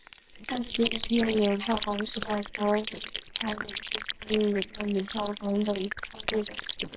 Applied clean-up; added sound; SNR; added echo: neural separator model SepFormer WHAMR!.